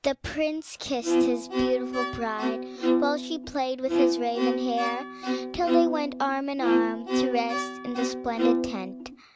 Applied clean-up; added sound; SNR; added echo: none; Bowed string instrument; -3 dB; none.